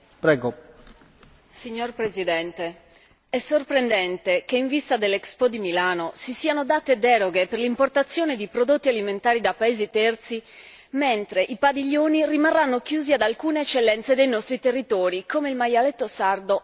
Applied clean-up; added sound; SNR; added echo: none; none; none; none.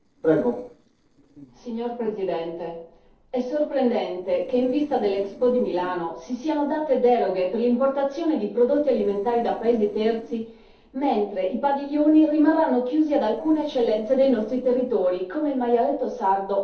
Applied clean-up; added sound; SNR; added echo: neural separator model SepFormer DNS4.